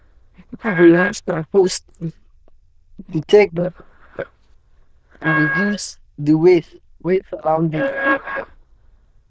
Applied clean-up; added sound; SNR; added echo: neural diffusion model UNIVERSE++.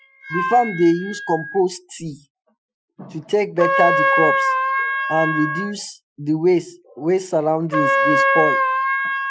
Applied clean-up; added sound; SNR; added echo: classical method Wiener filter.